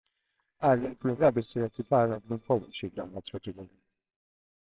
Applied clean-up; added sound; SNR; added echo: neural separator model SepFormer WHAMR!.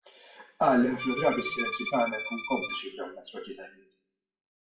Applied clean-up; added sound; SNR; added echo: classical method WPE with log-MMSE.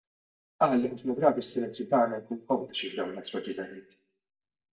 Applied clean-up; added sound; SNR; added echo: neural mask model DeepFilterNet 3.